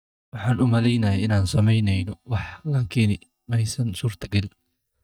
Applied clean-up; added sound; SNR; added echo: neural mask model DeepFilterNet 3.